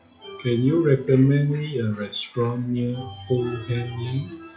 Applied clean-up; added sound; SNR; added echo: classical method WPE with log-MMSE.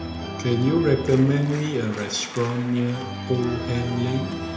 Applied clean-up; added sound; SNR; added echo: none; Organ; 9 dB; reverberation time 0.8 s.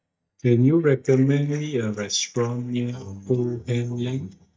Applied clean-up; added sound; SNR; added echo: neural mask model DeepFilterNet 3.